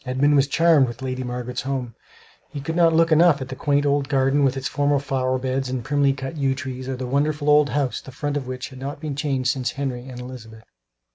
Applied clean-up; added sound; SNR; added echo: none; none; none; none.